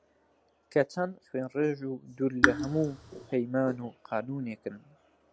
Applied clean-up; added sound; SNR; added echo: none; Raindrop / Drip; -3 dB; none.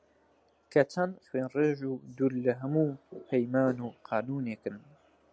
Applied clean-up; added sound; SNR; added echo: none; none; none; none.